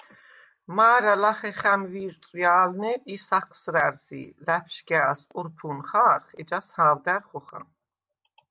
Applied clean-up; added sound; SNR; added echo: none; none; none; none.